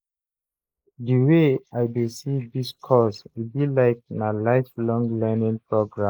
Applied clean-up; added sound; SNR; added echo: neural mask model Resemble Enhance denoiser.